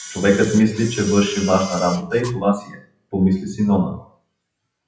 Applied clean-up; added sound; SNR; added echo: classical method WPE with log-MMSE.